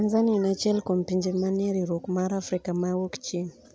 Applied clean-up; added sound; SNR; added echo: none; none; none; none.